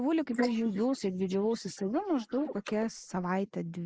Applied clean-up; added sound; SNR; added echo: neural mask model Resemble Enhance denoiser.